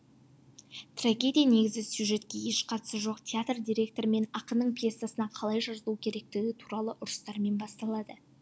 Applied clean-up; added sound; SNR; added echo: none; none; none; none.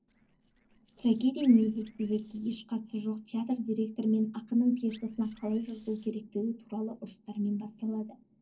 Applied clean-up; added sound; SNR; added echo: neural separator model SepFormer DNS4.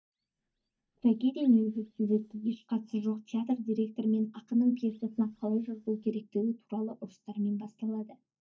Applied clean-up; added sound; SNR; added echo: neural mask model DeepFilterNet 3.